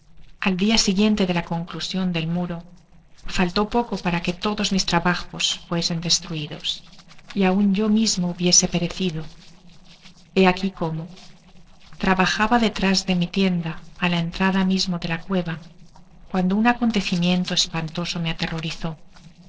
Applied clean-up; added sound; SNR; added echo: neural separator model SepFormer DNS4.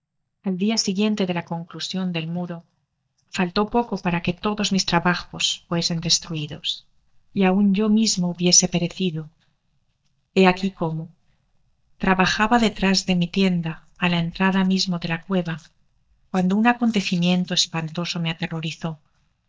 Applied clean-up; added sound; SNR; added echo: neural mask model DeepFilterNet 3.